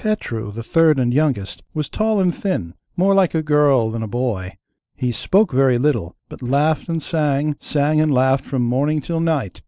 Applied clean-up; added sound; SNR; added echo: neural separator model SepFormer DNS4.